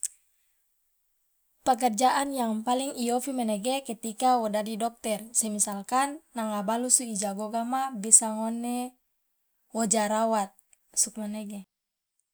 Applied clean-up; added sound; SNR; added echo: none; none; none; none.